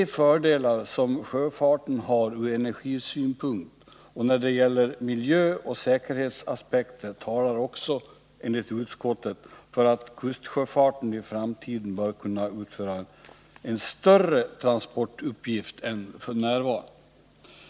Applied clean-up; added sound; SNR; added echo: none; none; none; none.